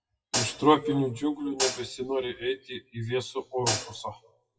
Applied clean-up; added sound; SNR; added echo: classical method WPE with log-MMSE.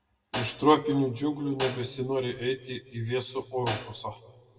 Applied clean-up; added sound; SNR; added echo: none; Hi-hat; 2 dB; reverberation time 1.3 s.